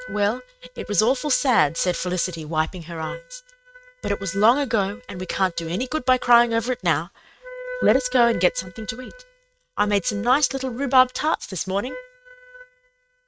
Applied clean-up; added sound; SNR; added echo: neural mask model RNNoise.